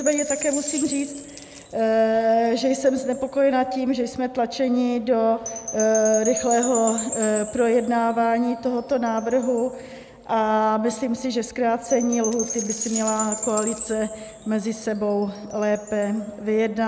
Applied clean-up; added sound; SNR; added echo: none; Wind chime / Percussion + Coin (dropping); 12 dB; none.